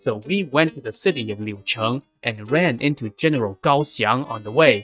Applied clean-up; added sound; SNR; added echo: neural mask model DeepFilterNet 3.